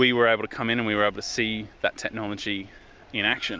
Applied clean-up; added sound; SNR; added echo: none; none; none; none.